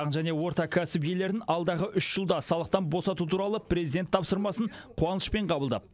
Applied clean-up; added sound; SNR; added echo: none; none; none; none.